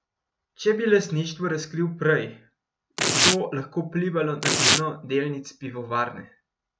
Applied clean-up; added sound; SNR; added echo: none; Tearing; -4 dB; none.